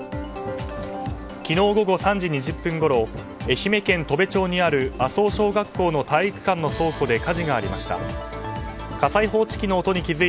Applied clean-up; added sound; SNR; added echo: none; Hammer; 18 dB; none.